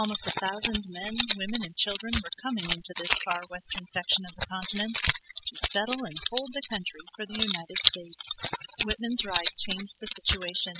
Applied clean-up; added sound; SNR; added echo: classical method spectral subtraction.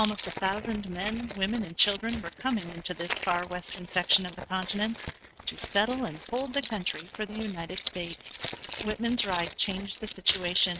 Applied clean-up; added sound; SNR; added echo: neural mask model RNNoise.